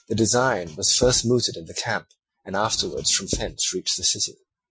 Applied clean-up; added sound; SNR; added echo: classical method Wiener filter.